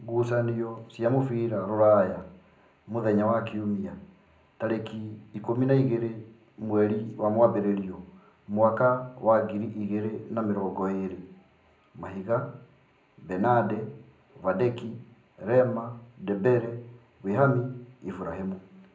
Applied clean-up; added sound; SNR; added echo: none; none; none; reverberation time 0.5 s.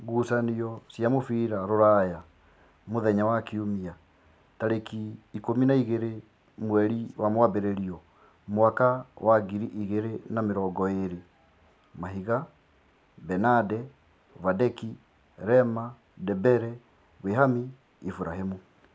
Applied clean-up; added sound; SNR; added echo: none; none; none; none.